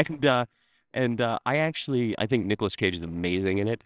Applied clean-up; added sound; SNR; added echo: neural separator model SepFormer WHAMR!.